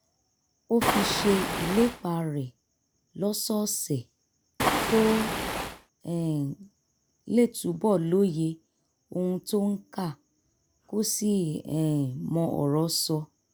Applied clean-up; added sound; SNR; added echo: none; Waves, surf; 0 dB; none.